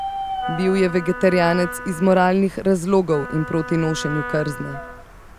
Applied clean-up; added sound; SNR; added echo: none; Wind instrument, woodwind instrument + Bird; 10 dB; none.